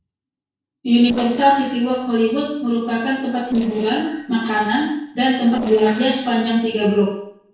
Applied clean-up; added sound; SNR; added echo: neural separator model SepFormer DNS4.